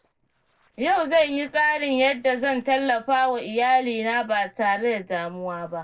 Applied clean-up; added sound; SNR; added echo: neural separator model SepFormer DNS4.